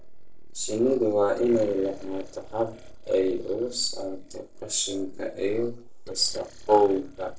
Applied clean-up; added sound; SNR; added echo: neural separator model SepFormer DNS4.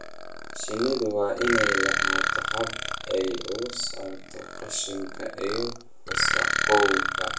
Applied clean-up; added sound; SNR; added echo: none; Burping, eructation; 0 dB; reverberation time 0.3 s.